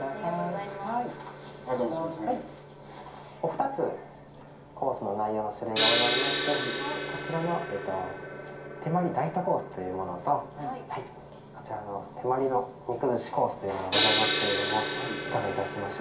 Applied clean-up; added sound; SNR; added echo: none; Gong; -4 dB; reverberation time 0.5 s.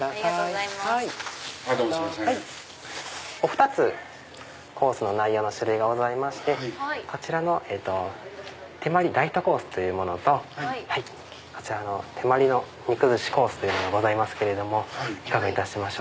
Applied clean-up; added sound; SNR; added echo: none; none; none; none.